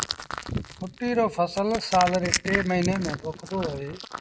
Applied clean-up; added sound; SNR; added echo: neural mask model RNNoise.